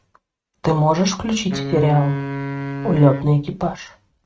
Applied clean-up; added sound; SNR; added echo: neural mask model RNNoise.